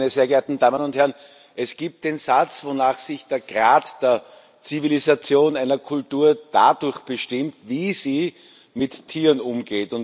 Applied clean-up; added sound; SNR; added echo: none; none; none; none.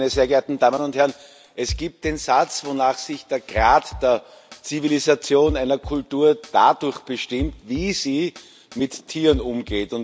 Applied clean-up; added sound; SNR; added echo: none; Drum kit; 15 dB; none.